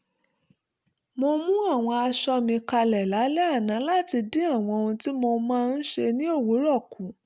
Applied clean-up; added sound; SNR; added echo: none; none; none; none.